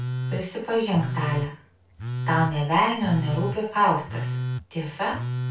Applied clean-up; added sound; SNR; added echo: none; Telephone; 5 dB; reverberation time 0.3 s.